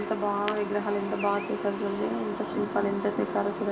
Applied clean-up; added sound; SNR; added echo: none; Traffic noise, roadway noise / Bird; 18 dB; reverberation time 0.7 s.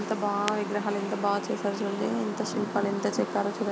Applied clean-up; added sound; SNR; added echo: none; none; none; none.